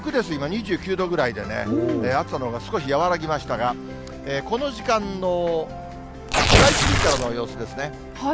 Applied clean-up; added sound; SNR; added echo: none; Tearing; -5 dB; none.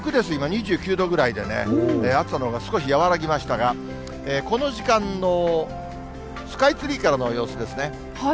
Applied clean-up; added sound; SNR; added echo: none; none; none; none.